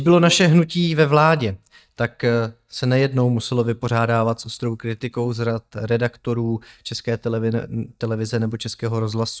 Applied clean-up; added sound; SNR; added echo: neural mask model DeepFilterNet 3.